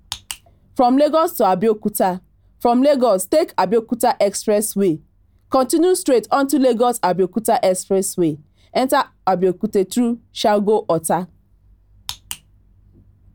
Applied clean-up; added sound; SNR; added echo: none; none; none; none.